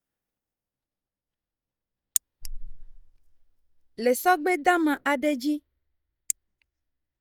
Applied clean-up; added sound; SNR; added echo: neural mask model DeepFilterNet 3.